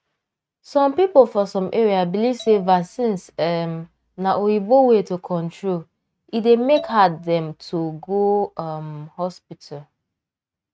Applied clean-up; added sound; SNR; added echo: neural mask model RNNoise.